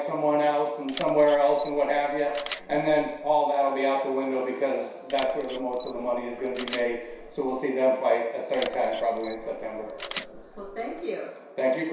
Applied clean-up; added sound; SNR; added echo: none; Camera; 12 dB; reverberation time 0.7 s.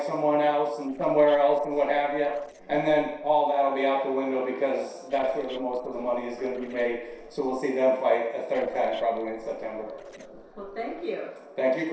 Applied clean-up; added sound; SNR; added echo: neural separator model SepFormer DNS4.